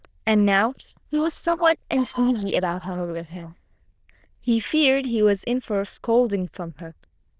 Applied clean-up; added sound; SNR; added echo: neural diffusion model UNIVERSE++.